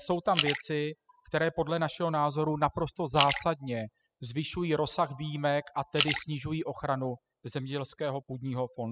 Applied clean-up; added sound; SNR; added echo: classical method spectral subtraction.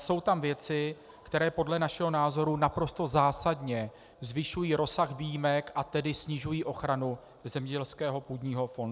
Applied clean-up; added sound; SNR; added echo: none; none; none; none.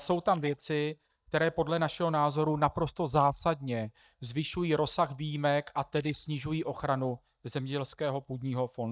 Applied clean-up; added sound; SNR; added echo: neural mask model DeepFilterNet 3.